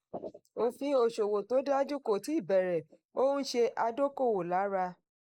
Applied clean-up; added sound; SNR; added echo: neural mask model Resemble Enhance denoiser.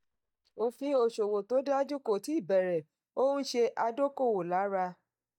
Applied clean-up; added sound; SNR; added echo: neural mask model DeepFilterNet 3.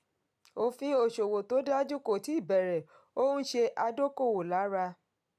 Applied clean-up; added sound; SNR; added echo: none; none; none; none.